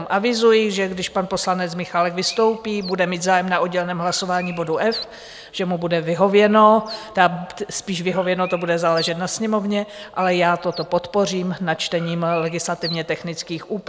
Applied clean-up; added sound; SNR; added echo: none; Bird; 19 dB; none.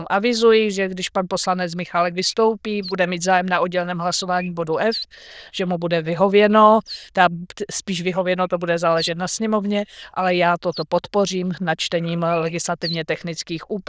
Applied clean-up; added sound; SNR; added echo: neural diffusion model UNIVERSE++.